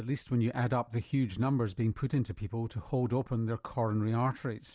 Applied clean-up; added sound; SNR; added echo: none; none; none; none.